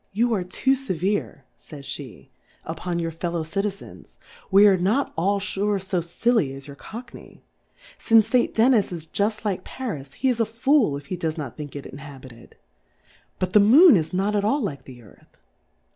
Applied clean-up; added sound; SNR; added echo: none; none; none; none.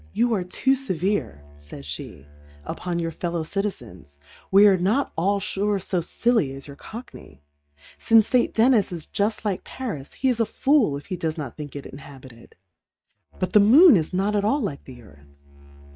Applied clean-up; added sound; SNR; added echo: neural mask model RNNoise.